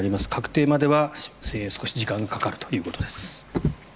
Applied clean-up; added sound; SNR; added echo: none; Drawer open or close; 9 dB; none.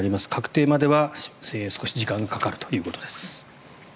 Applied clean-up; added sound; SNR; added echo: none; none; none; none.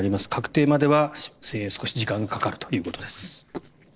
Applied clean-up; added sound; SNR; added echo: neural separator model SepFormer DNS4.